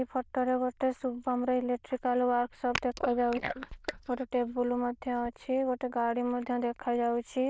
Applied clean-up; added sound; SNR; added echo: neural diffusion model UNIVERSE++.